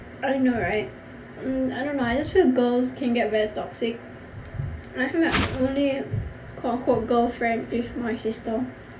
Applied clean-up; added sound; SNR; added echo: none; Whoosh, swoosh, swish; 3 dB; reverberation time 0.3 s.